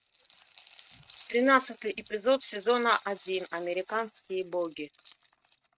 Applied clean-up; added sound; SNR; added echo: neural mask model RNNoise.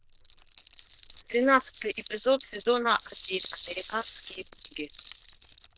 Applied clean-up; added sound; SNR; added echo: neural diffusion model UNIVERSE++.